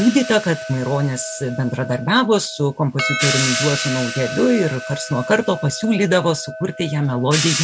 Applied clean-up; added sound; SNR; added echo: none; Percussion + Hi-hat; 7 dB; none.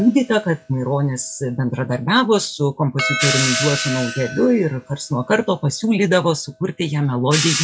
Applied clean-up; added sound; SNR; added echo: classical method log-MMSE.